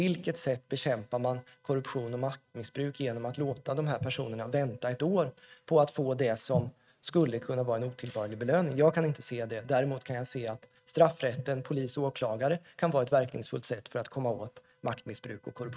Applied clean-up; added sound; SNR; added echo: neural mask model RNNoise.